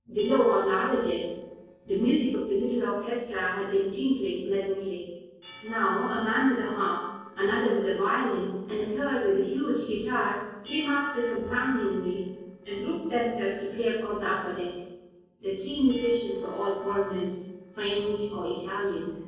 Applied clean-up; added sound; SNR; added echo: neural separator model SepFormer DNS4.